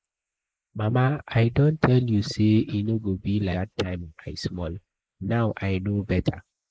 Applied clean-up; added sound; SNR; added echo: neural mask model Resemble Enhance denoiser.